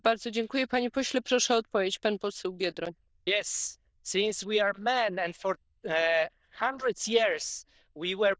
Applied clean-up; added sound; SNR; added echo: neural diffusion model UNIVERSE++.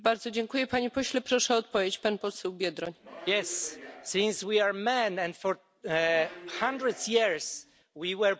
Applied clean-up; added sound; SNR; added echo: none; Subway, metro, underground; 18 dB; none.